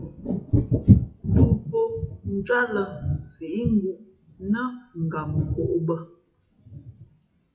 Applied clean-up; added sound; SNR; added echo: classical method WPE with log-MMSE.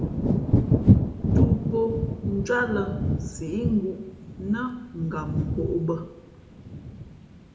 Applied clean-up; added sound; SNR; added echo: none; Thunder / Wind; -5 dB; reverberation time 0.7 s.